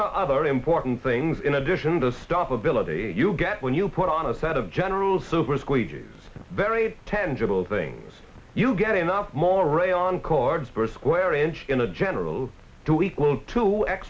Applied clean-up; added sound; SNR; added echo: none; none; none; none.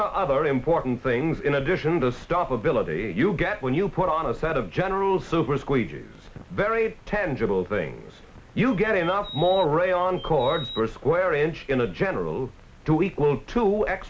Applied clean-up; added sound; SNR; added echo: none; Bird vocalization, bird call, bird song; 15 dB; none.